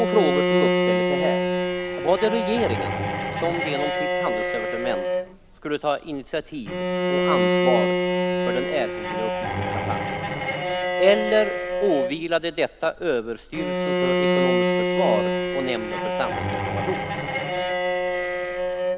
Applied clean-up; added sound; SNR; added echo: none; Bowed string instrument; -3 dB; none.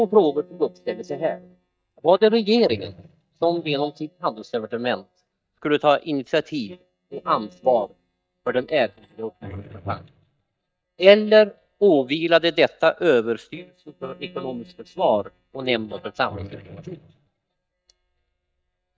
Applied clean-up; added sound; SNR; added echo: neural mask model DeepFilterNet 3.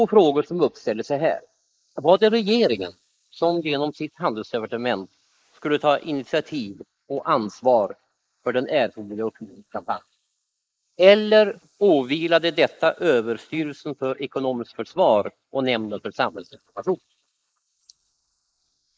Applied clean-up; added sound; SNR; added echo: neural mask model Resemble Enhance denoiser.